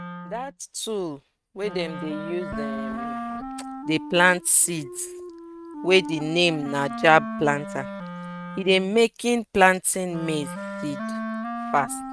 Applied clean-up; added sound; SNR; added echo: neural mask model RNNoise.